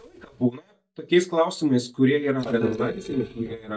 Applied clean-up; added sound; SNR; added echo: neural mask model DeepFilterNet 3.